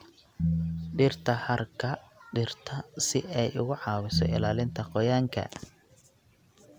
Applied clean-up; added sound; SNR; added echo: none; Piano; 3 dB; none.